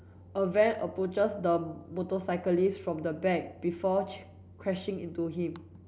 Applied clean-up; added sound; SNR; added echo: none; none; none; none.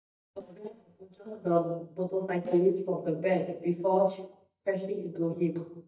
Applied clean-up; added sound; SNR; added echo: neural mask model DeepFilterNet 3.